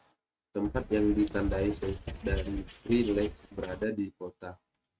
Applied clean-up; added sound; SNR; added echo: neural mask model RNNoise.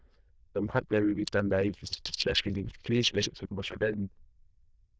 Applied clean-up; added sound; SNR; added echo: neural diffusion model UNIVERSE++.